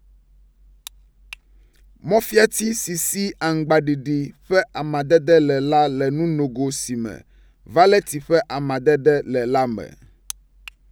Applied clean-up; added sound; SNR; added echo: none; none; none; none.